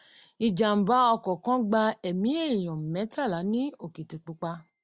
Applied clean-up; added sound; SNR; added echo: none; none; none; none.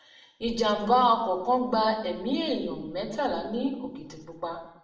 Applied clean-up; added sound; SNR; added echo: none; none; none; reverberation time 0.7 s.